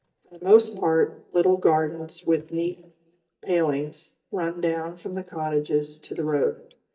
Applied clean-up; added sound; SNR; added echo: neural mask model DeepFilterNet 3.